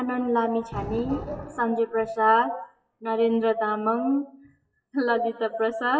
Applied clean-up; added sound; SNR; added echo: classical method WPE with log-MMSE.